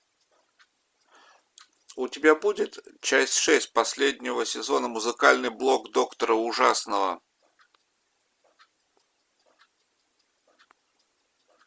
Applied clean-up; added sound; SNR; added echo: none; none; none; none.